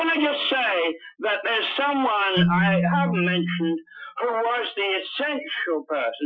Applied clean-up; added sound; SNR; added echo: classical method Wiener filter.